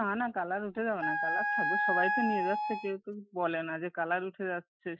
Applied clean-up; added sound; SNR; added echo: classical method Wiener filter.